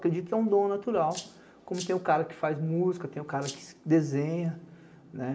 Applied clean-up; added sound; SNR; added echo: none; Rattle (instrument); 17 dB; reverberation time 0.7 s.